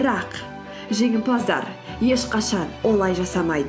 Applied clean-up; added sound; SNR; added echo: none; none; none; none.